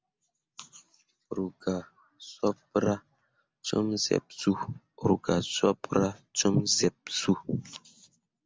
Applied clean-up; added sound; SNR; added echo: none; none; none; none.